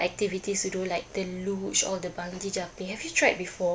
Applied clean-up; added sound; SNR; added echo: none; none; none; none.